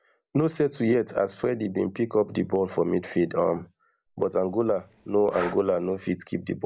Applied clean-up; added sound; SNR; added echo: none; Breathing; 16 dB; none.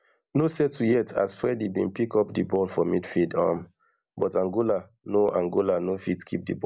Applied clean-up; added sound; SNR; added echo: none; none; none; none.